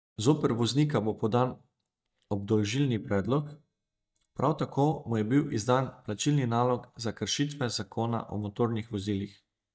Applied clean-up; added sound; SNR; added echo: neural mask model DeepFilterNet 3.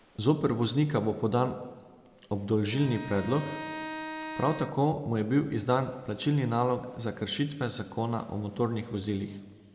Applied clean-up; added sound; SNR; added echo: none; Bowed string instrument; 12 dB; none.